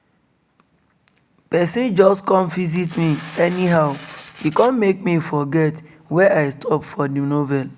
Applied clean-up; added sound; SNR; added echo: none; Tearing; 20 dB; none.